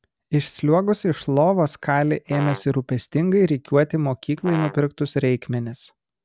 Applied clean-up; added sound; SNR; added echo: none; Brass instrument; 14 dB; none.